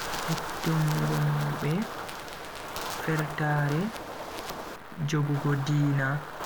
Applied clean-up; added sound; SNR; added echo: none; Wind; 6 dB; none.